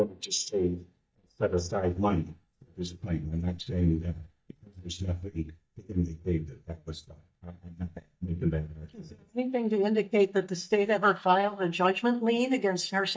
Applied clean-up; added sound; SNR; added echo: neural mask model DeepFilterNet 3.